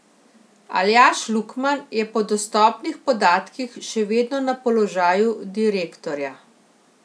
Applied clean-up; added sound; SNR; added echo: none; none; none; none.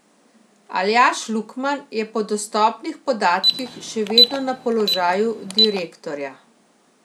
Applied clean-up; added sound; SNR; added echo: none; Alarm; 0 dB; none.